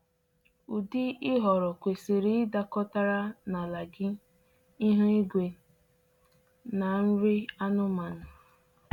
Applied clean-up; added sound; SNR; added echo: none; none; none; none.